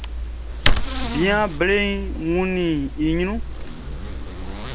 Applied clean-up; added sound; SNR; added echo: none; Zipper (clothing) + Tearing / Wood; 0 dB; none.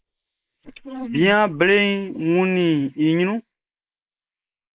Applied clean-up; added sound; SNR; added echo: neural mask model Resemble Enhance denoiser.